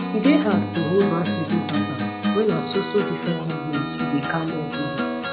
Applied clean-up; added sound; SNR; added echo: none; Acoustic guitar; 3 dB; none.